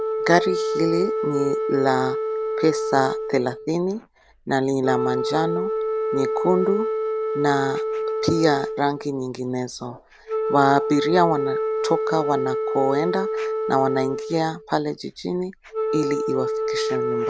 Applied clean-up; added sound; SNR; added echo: none; Wind instrument, woodwind instrument; 2 dB; none.